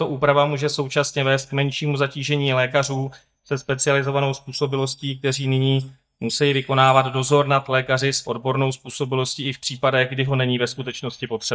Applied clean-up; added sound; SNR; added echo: neural mask model DeepFilterNet 3.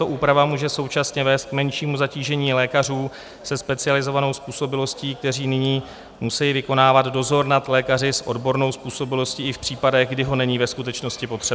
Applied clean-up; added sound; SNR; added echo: none; none; none; none.